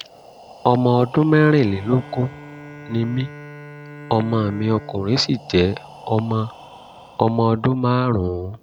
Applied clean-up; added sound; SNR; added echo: none; Bowed string instrument + Breathing; 19 dB; none.